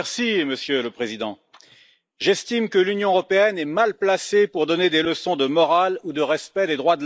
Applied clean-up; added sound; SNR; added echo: neural mask model Resemble Enhance denoiser.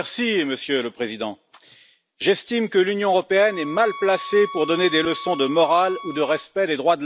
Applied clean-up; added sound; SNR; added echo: none; Bowed string instrument; 14 dB; none.